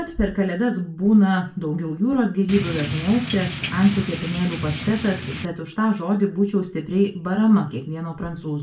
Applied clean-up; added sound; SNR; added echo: none; Drip / Rain; 6 dB; reverberation time 0.3 s.